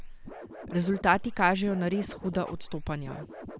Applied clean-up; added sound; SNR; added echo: none; Scratching (performance technique); 11 dB; none.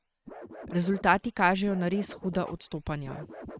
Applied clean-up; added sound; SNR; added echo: neural mask model RNNoise.